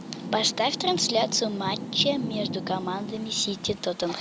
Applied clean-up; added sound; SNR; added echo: none; Rain; 8 dB; none.